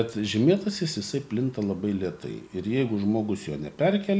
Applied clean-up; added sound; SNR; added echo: none; none; none; none.